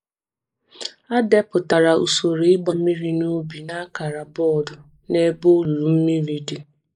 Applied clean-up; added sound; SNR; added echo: neural mask model Resemble Enhance denoiser.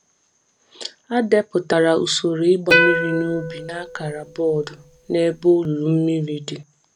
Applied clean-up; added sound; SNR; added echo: none; Plucked string instrument; 2 dB; none.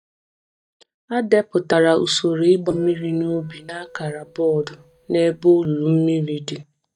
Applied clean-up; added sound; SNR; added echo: neural mask model DeepFilterNet 3.